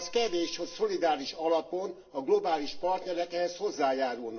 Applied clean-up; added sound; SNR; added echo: none; Piano; 17 dB; reverberation time 0.7 s.